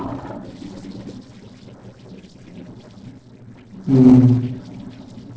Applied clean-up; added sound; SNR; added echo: neural separator model SepFormer DNS4.